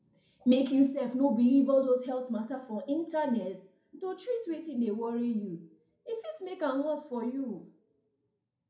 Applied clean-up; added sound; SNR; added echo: none; none; none; reverberation time 0.4 s.